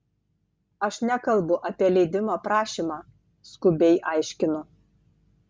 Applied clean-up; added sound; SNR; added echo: none; none; none; none.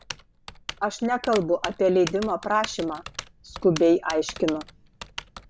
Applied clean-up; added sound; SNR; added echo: none; Typing; 14 dB; none.